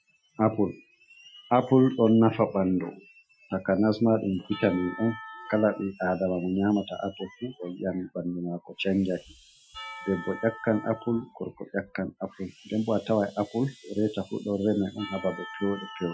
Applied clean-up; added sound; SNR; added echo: classical method Wiener filter.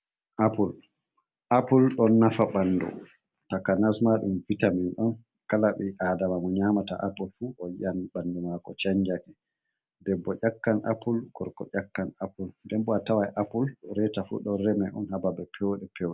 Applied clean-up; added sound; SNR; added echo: none; none; none; none.